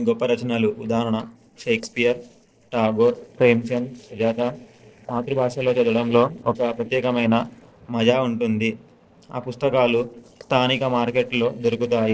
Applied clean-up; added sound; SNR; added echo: neural separator model SepFormer DNS4.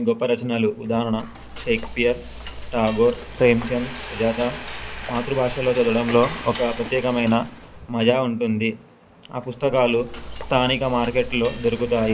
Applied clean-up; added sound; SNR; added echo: none; Frying (food); 12 dB; none.